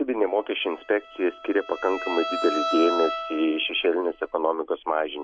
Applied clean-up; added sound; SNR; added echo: none; Bowed string instrument; 8 dB; none.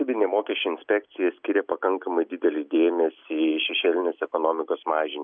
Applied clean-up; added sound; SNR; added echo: none; none; none; none.